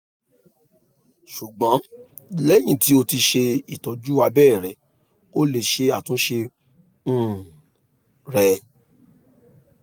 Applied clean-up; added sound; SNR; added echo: none; none; none; none.